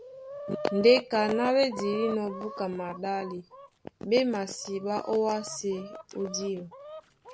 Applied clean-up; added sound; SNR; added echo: none; Chicken, rooster; 13 dB; none.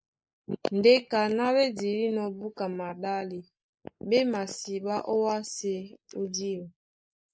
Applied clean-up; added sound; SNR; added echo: neural mask model Resemble Enhance denoiser.